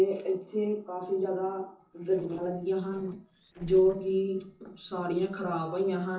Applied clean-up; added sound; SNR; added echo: neural separator model SepFormer DNS4.